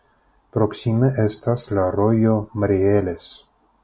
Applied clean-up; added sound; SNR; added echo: none; none; none; none.